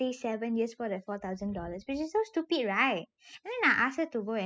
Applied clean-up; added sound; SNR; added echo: classical method spectral subtraction.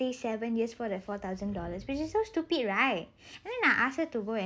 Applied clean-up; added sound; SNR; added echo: none; Animal; 18 dB; none.